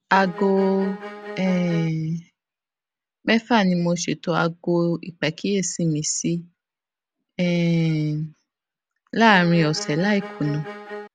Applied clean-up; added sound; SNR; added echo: none; Bowed string instrument; 12 dB; none.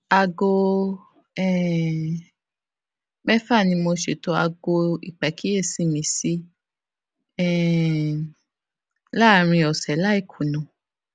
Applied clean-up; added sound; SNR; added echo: none; none; none; none.